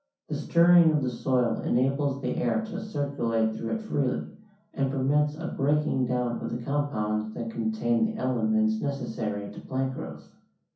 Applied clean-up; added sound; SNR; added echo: none; none; none; reverberation time 0.6 s.